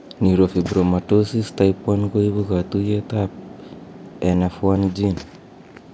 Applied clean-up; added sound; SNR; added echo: none; Chatter / Traffic noise, roadway noise / Train; 19 dB; none.